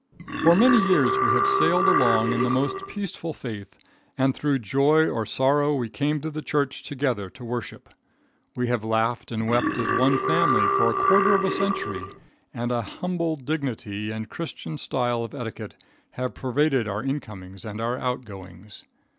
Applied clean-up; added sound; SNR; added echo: none; Burping, eructation; -1 dB; none.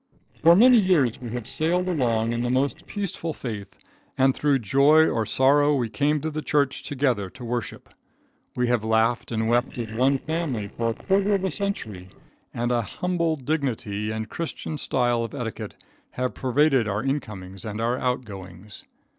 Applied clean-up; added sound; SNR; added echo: neural separator model SepFormer DNS4.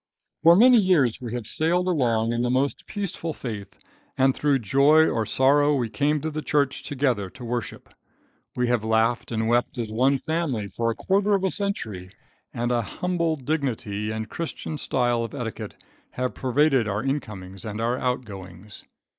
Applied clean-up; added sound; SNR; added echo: neural mask model Resemble Enhance denoiser.